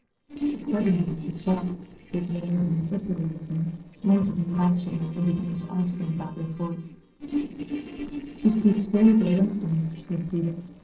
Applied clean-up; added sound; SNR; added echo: neural separator model SepFormer DNS4.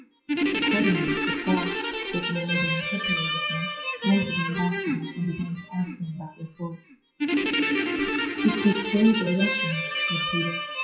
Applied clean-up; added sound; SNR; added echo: classical method WPE with log-MMSE.